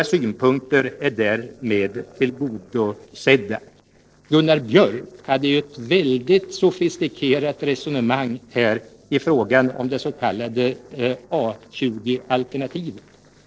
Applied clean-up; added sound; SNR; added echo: neural separator model SepFormer DNS4.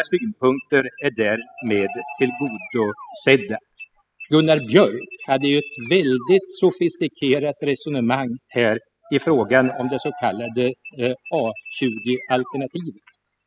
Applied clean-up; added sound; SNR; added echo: classical method spectral subtraction.